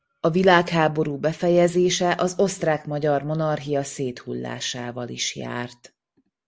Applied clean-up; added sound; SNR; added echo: none; none; none; none.